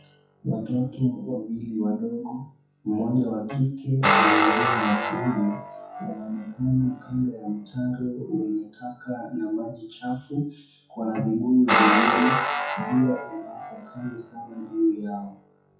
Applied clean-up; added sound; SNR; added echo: classical method WPE with log-MMSE.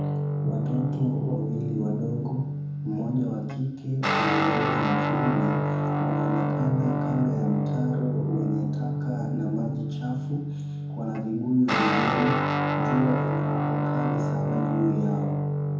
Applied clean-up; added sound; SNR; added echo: none; Guitar; -3 dB; reverberation time 2.0 s.